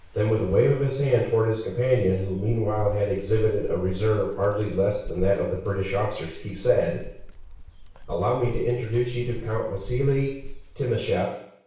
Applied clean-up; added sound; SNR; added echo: none; Dog; 11 dB; reverberation time 0.6 s.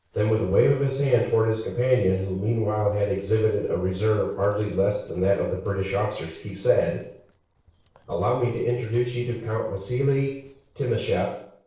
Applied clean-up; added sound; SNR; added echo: neural separator model SepFormer DNS4.